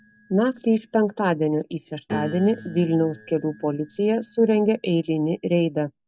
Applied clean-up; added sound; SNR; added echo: none; Piano; 17 dB; none.